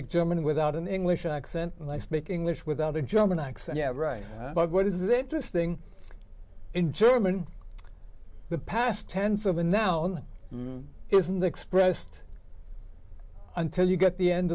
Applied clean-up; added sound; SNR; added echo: none; none; none; none.